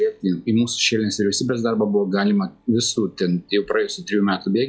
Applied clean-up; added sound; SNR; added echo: classical method log-MMSE.